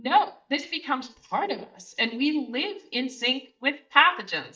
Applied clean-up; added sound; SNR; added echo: neural mask model DeepFilterNet 3.